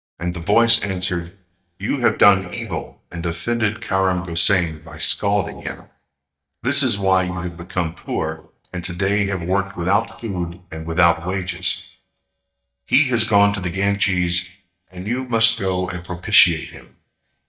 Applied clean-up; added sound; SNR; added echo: neural mask model DeepFilterNet 3.